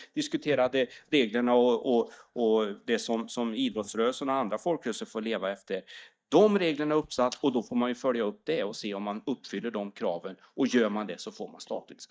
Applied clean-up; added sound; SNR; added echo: neural mask model DeepFilterNet 3.